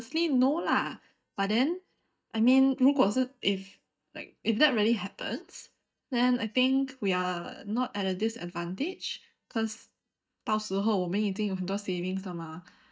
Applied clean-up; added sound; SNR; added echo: neural mask model DeepFilterNet 3.